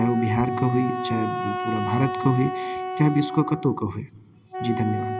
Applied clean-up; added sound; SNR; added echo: none; Wind instrument, woodwind instrument; 5 dB; none.